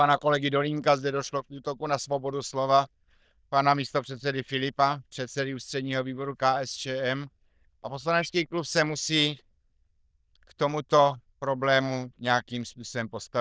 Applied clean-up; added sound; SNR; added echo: neural diffusion model UNIVERSE++.